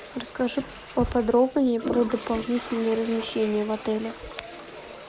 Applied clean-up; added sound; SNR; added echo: none; Toilet flush; 13 dB; none.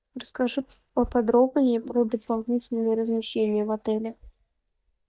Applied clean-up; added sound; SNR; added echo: neural mask model DeepFilterNet 3.